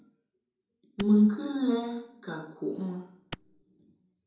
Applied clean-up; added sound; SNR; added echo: none; Clapping; 13 dB; reverberation time 2.7 s.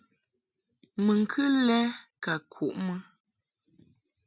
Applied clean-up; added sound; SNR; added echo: none; none; none; none.